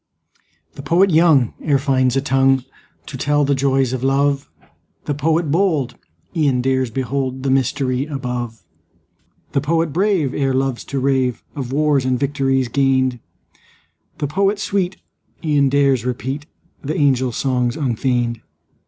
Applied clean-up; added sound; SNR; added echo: none; none; none; none.